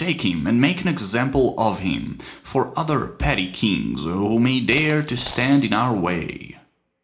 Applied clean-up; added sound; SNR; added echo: none; Coin (dropping); 9 dB; reverberation time 0.4 s.